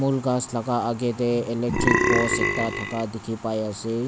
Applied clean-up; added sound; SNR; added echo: none; Burping, eructation; -2 dB; none.